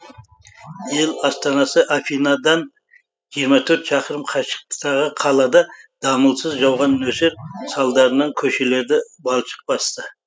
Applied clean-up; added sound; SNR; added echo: classical method spectral subtraction.